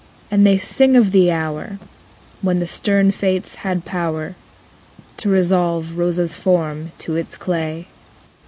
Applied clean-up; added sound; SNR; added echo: none; none; none; none.